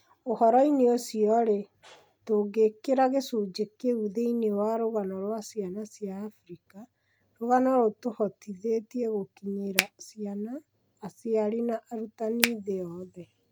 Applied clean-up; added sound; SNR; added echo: none; Finger snapping; 1 dB; none.